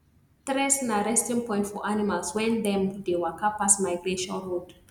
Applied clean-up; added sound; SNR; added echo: none; none; none; none.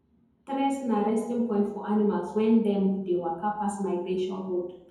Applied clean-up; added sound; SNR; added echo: none; none; none; reverberation time 2.0 s.